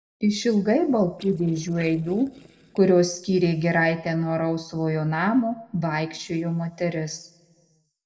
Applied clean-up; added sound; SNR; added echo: neural separator model SepFormer DNS4.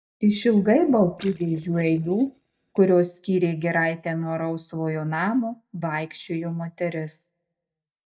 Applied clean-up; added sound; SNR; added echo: neural mask model DeepFilterNet 3.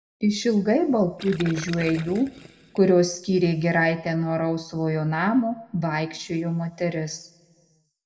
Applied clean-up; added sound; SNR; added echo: none; Gurgling; 16 dB; reverberation time 0.9 s.